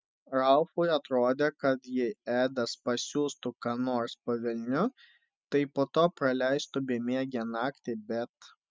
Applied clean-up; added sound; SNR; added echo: none; none; none; none.